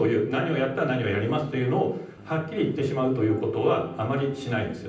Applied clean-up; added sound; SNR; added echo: none; Piano; 19 dB; reverberation time 0.6 s.